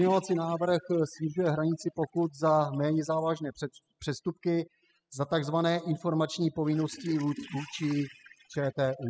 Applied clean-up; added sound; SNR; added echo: classical method spectral subtraction.